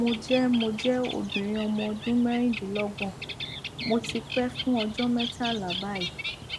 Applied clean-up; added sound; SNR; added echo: none; Bird; 8 dB; none.